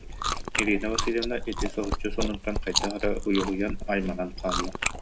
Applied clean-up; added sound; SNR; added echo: none; Chewing, mastication; 1 dB; none.